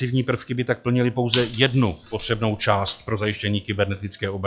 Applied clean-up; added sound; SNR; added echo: classical method log-MMSE.